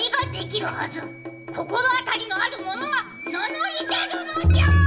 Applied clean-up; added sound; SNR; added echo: none; Bowed string instrument; 19 dB; reverberation time 0.7 s.